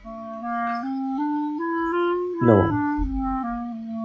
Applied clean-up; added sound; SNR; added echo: classical method log-MMSE.